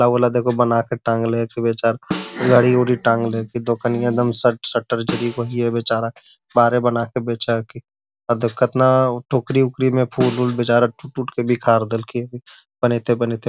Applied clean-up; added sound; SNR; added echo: none; Snare drum; 14 dB; none.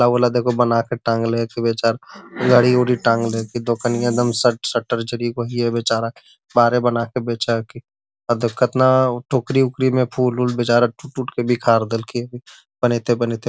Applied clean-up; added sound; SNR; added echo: none; none; none; none.